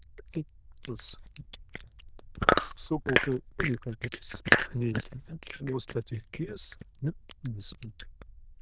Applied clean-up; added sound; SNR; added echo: neural diffusion model UNIVERSE++.